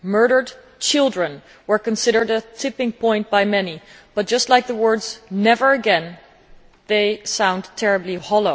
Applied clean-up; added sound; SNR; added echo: none; none; none; none.